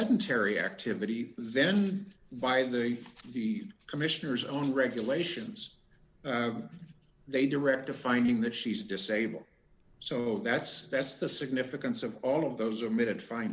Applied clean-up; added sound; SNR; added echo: none; none; none; none.